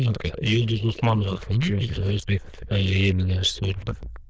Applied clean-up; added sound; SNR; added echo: neural diffusion model UNIVERSE++.